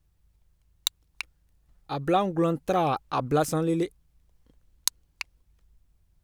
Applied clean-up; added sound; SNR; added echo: none; none; none; none.